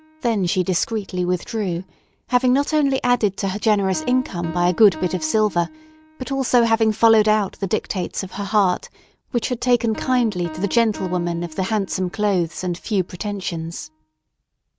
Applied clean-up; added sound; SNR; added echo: none; Piano; 19 dB; none.